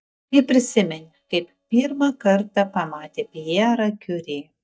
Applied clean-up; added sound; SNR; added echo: neural mask model DeepFilterNet 3.